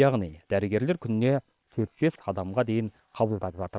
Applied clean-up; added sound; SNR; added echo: neural separator model SepFormer WHAM!.